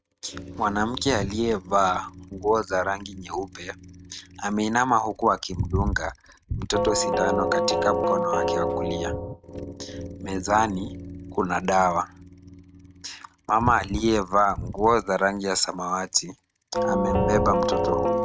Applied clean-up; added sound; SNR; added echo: neural mask model RNNoise.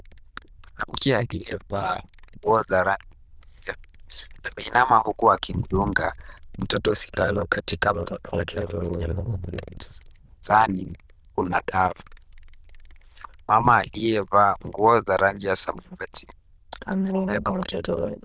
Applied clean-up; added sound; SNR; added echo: neural diffusion model UNIVERSE++.